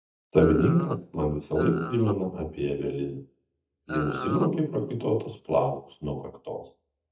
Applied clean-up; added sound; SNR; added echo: neural mask model DeepFilterNet 3.